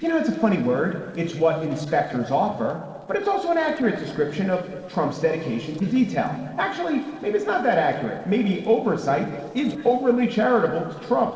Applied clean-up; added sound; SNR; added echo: neural separator model SepFormer DNS4.